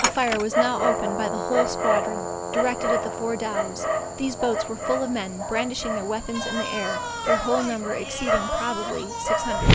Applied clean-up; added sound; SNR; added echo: none; Dog; -3 dB; none.